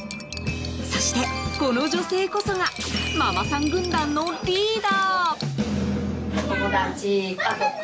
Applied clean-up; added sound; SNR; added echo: none; Cutlery, silverware + Bowed string instrument; 9 dB; none.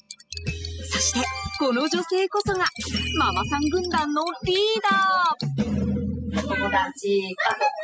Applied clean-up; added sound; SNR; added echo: classical method spectral subtraction.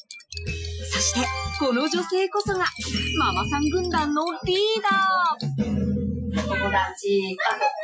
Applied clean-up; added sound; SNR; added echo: classical method Wiener filter.